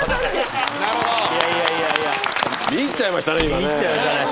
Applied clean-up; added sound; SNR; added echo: none; Slam; 15 dB; none.